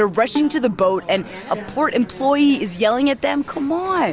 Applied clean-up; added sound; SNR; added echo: none; Bowed string instrument; 13 dB; none.